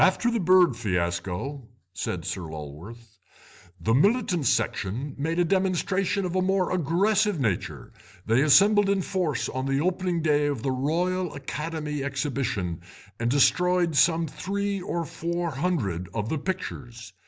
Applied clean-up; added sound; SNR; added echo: none; none; none; none.